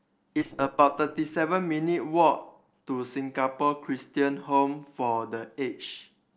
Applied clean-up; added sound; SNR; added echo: neural separator model SepFormer DNS4.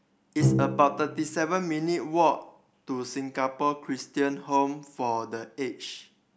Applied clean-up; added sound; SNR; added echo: none; Bowed string instrument; 4 dB; none.